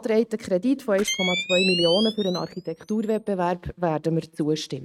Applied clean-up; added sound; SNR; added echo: neural mask model RNNoise.